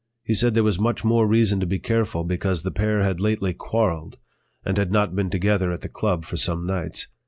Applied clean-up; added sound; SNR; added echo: none; none; none; none.